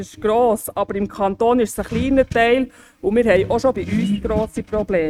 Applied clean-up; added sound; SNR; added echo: neural mask model RNNoise.